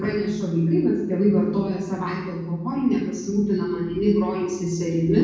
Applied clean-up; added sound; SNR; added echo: none; none; none; reverberation time 1.1 s.